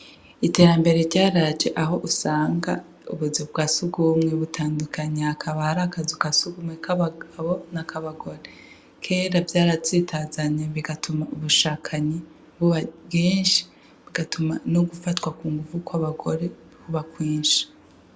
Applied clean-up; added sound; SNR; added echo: none; none; none; none.